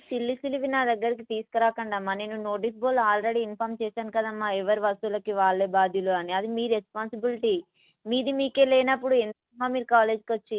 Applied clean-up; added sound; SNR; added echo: none; none; none; none.